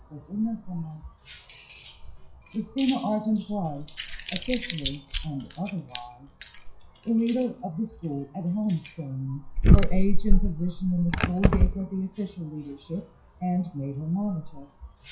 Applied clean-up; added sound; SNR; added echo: classical method WPE with log-MMSE.